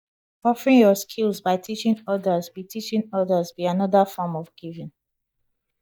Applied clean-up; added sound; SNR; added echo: neural mask model DeepFilterNet 3.